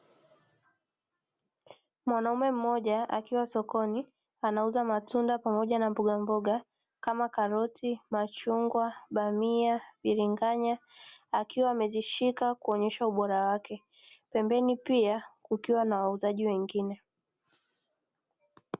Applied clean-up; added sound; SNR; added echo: none; none; none; none.